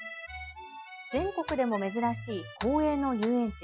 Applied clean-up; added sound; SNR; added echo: classical method Wiener filter.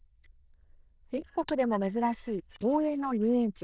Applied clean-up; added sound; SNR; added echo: neural diffusion model UNIVERSE++.